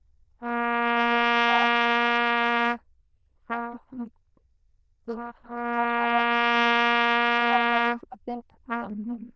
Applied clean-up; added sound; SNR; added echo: neural diffusion model UNIVERSE++.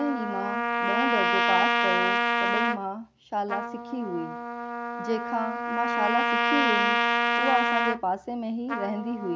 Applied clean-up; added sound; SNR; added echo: none; Trumpet; -4 dB; none.